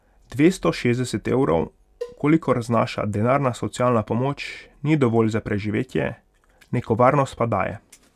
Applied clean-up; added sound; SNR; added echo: none; Cowbell; 19 dB; none.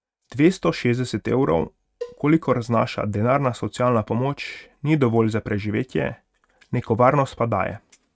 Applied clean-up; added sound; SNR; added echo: neural mask model RNNoise.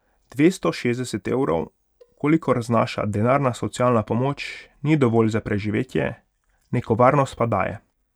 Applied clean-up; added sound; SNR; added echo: neural mask model DeepFilterNet 3.